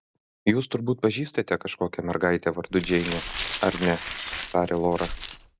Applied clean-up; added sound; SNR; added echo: none; Glass; 9 dB; none.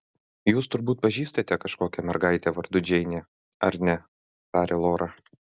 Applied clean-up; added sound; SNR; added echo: none; none; none; none.